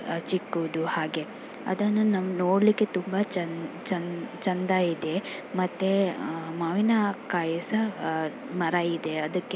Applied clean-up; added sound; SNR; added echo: none; none; none; none.